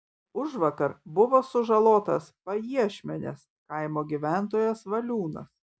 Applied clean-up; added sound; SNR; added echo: none; none; none; none.